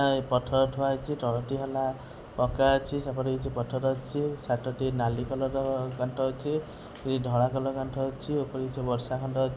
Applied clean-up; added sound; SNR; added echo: none; none; none; none.